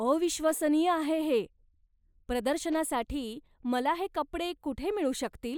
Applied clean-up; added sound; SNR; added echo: neural mask model Resemble Enhance denoiser.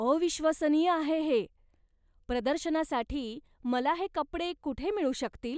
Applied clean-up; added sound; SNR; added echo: none; none; none; none.